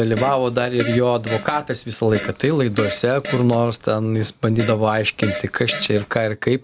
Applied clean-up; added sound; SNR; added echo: none; Fart; 11 dB; none.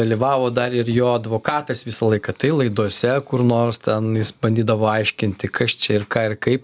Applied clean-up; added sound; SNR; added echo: none; none; none; none.